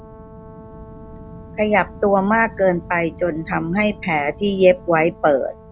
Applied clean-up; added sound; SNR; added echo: none; Brass instrument + Wind; 18 dB; none.